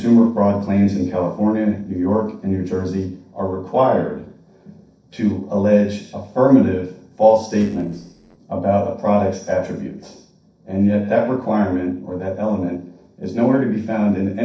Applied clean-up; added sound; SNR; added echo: neural separator model SepFormer DNS4.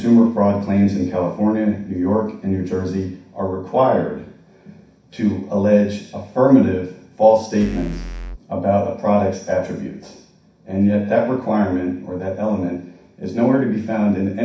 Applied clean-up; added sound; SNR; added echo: none; Bass drum / Keyboard (musical); 10 dB; reverberation time 0.6 s.